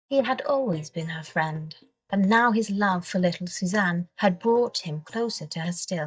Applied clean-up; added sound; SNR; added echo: neural mask model DeepFilterNet 3.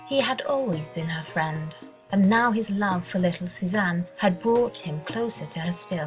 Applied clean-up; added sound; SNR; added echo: none; Plucked string instrument; 17 dB; none.